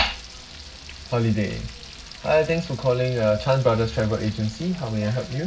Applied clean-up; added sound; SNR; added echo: none; Frying (food); 18 dB; reverberation time 0.4 s.